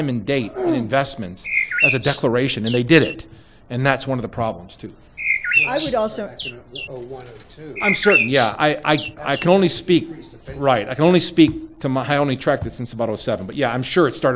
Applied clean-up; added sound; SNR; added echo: none; Bird; 3 dB; none.